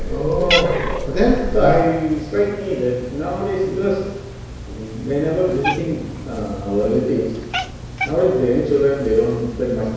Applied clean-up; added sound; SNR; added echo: none; Cat; 7 dB; reverberation time 1.0 s.